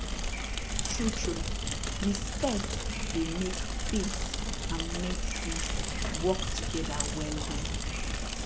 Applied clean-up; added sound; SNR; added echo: none; Mechanisms / Bicycle + Subway, metro, underground / Wind; -4 dB; none.